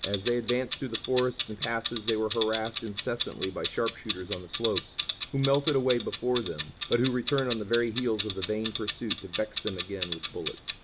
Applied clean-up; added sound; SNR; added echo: none; Clock; 6 dB; none.